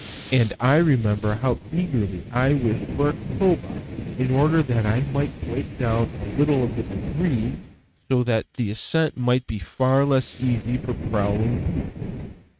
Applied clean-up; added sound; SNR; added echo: neural mask model RNNoise.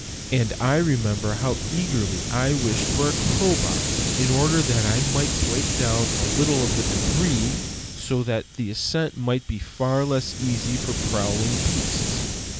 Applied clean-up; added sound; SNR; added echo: none; Hiss; 1 dB; none.